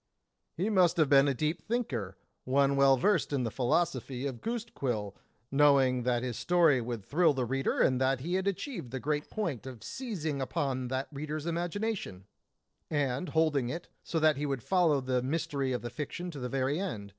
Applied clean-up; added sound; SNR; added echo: neural separator model SepFormer DNS4.